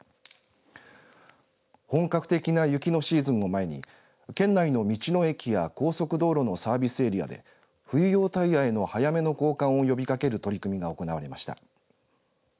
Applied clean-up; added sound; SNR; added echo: none; none; none; none.